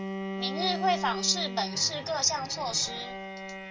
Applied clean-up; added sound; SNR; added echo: none; Bowed string instrument; 6 dB; none.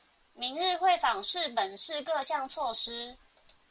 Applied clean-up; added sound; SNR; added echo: none; none; none; none.